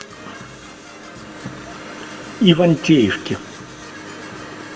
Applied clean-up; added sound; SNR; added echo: none; Brass instrument / Percussion; 18 dB; reverberation time 0.8 s.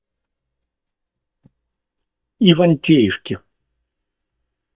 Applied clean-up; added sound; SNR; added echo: neural mask model DeepFilterNet 3.